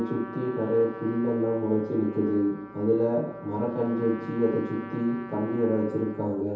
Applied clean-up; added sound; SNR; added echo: none; Trumpet; 18 dB; reverberation time 0.6 s.